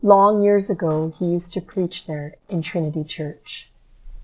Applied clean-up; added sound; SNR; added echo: neural separator model SepFormer DNS4.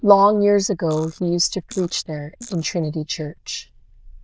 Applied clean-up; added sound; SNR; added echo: neural diffusion model UNIVERSE++.